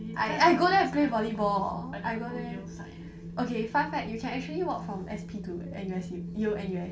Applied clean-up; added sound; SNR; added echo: none; Wind; 10 dB; reverberation time 0.3 s.